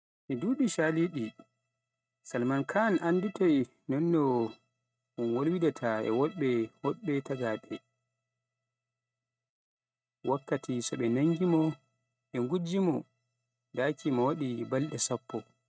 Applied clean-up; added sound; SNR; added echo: neural mask model RNNoise.